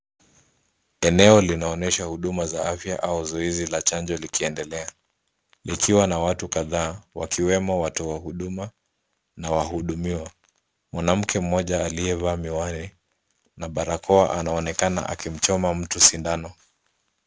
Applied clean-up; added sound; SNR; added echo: none; none; none; none.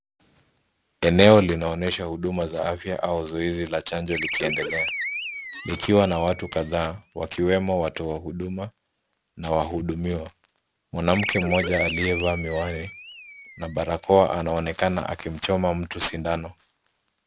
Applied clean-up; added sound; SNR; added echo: none; Animal; 8 dB; none.